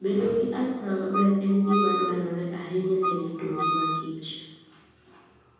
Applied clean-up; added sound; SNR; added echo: none; Wind instrument, woodwind instrument; 3 dB; reverberation time 1.3 s.